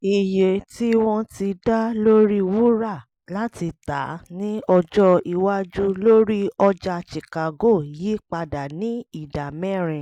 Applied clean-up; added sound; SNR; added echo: none; none; none; none.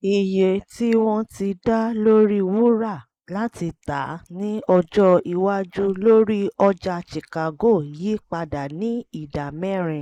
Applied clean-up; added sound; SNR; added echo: neural mask model Resemble Enhance denoiser.